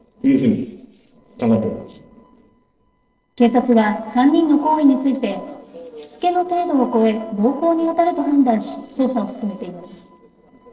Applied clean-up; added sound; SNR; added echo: neural separator model SepFormer DNS4.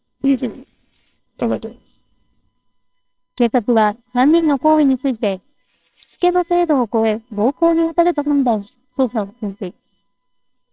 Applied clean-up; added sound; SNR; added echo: neural separator model SepFormer WHAMR!.